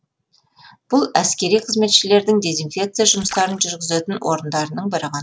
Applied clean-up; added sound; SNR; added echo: none; Splash, splatter; 19 dB; none.